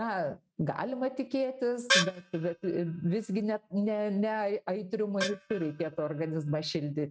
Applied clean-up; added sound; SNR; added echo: neural mask model RNNoise.